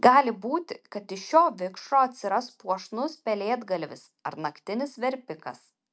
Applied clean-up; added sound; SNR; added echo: none; none; none; none.